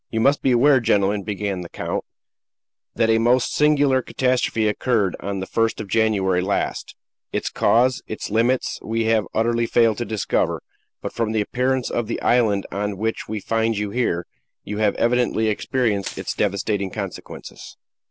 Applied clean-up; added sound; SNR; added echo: none; Crushing; 18 dB; none.